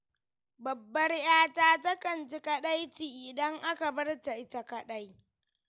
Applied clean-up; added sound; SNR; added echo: none; none; none; none.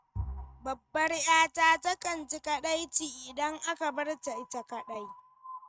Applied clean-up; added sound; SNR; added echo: neural mask model RNNoise.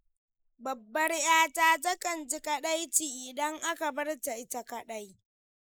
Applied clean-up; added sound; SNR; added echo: neural mask model Resemble Enhance denoiser.